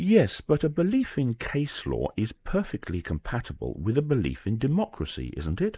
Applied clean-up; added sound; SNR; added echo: neural mask model Resemble Enhance denoiser.